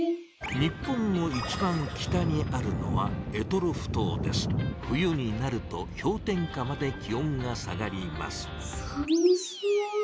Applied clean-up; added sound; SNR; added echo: none; none; none; none.